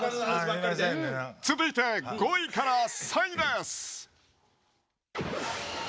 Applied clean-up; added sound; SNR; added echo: none; none; none; none.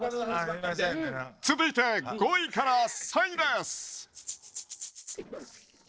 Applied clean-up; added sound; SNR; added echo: neural separator model SepFormer DNS4.